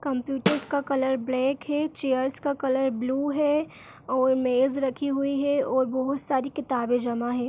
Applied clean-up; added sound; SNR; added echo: none; Snare drum; 6 dB; none.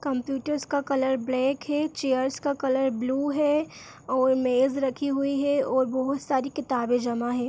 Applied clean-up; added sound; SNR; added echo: none; none; none; none.